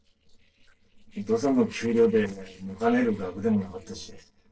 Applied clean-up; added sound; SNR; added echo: neural separator model SepFormer DNS4.